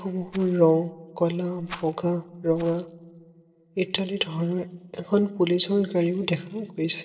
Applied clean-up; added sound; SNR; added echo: neural separator model SepFormer DNS4.